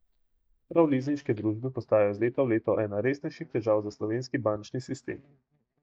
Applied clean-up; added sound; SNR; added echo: neural mask model DeepFilterNet 3.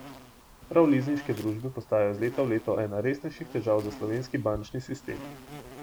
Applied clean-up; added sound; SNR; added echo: none; Insect; 17 dB; none.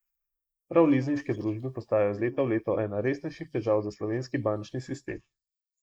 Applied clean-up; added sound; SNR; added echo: neural mask model Resemble Enhance denoiser.